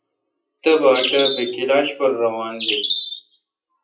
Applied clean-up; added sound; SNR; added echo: classical method WPE with log-MMSE.